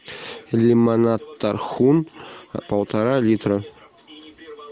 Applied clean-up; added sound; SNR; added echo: none; none; none; none.